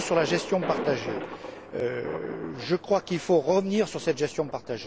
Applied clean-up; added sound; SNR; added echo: none; Thunder; 10 dB; none.